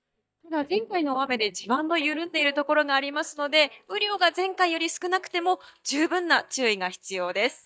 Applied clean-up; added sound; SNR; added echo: neural mask model DeepFilterNet 3.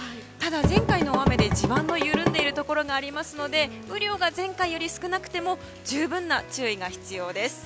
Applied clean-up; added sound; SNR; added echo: none; Drum / Drum kit; -4 dB; none.